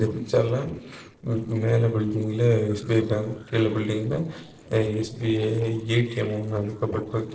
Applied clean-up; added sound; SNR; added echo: neural separator model SepFormer DNS4.